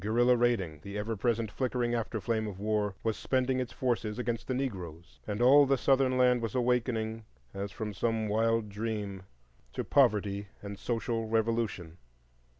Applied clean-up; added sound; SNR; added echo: none; none; none; none.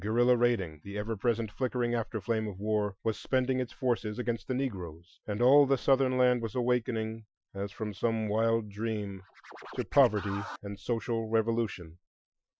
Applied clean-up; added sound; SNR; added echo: classical method Wiener filter.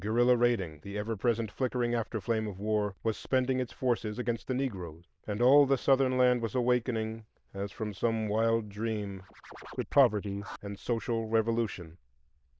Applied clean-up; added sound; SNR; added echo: neural diffusion model UNIVERSE++.